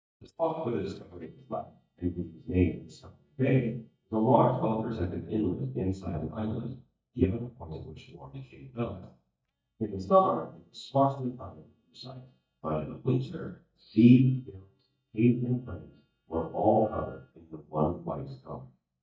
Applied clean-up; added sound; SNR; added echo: neural mask model DeepFilterNet 3.